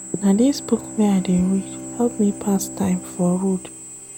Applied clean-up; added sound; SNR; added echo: none; Drill + Bowed string instrument; 13 dB; none.